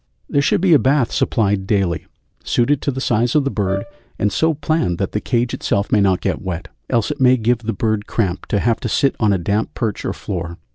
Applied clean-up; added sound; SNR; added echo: none; Brass instrument; 14 dB; none.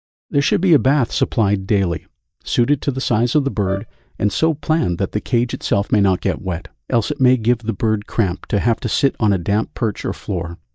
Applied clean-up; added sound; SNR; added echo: neural mask model DeepFilterNet 3.